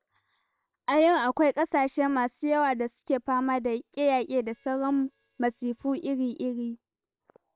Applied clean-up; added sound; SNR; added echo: neural separator model SepFormer WHAM!.